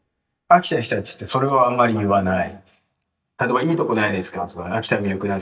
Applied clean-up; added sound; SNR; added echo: neural mask model DeepFilterNet 3.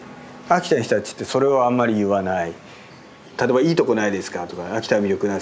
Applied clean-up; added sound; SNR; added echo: none; none; none; none.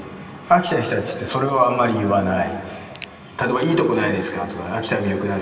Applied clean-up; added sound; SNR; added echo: none; Crack; 19 dB; reverberation time 2.3 s.